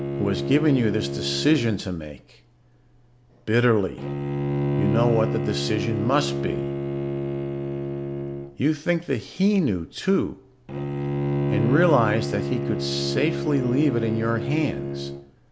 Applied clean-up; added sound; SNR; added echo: none; Bowed string instrument; 3 dB; none.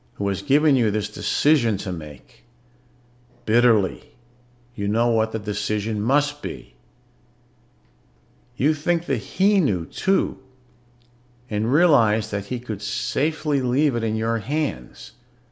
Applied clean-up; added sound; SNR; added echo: none; none; none; none.